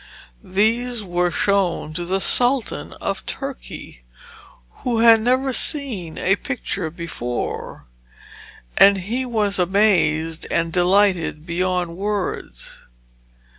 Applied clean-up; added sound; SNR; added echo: none; none; none; none.